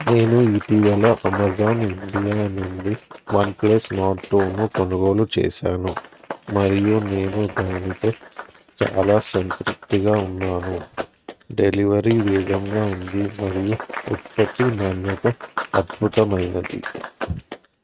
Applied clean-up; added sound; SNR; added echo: neural mask model RNNoise.